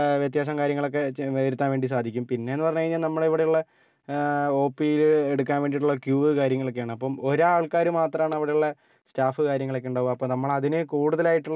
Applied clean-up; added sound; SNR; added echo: none; none; none; none.